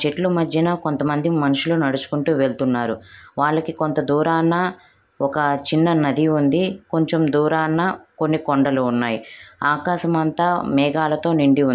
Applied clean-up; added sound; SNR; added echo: none; none; none; none.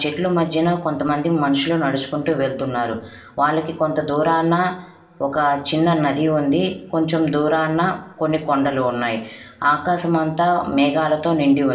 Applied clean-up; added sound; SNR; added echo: none; none; none; reverberation time 0.9 s.